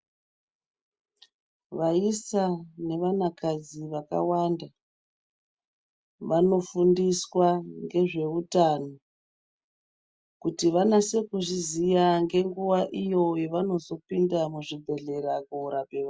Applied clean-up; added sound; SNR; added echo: none; none; none; none.